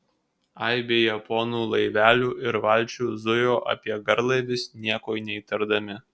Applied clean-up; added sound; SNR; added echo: none; none; none; none.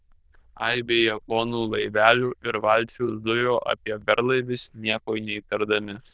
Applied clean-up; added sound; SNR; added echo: neural diffusion model UNIVERSE++.